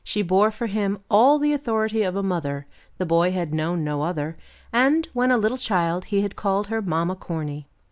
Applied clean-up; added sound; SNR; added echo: none; none; none; none.